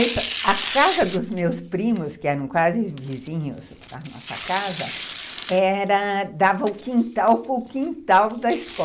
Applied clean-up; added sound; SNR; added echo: none; Tearing; 13 dB; none.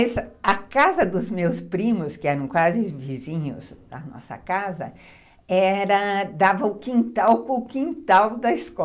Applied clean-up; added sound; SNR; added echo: none; none; none; none.